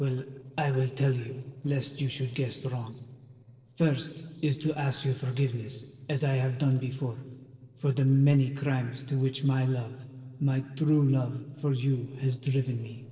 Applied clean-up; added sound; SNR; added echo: neural separator model SepFormer DNS4.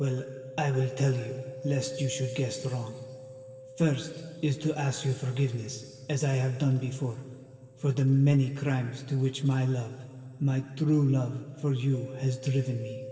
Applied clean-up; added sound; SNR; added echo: none; Mallet percussion; 16 dB; reverberation time 2.8 s.